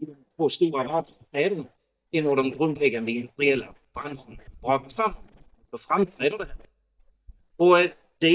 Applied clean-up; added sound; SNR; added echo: neural mask model DeepFilterNet 3.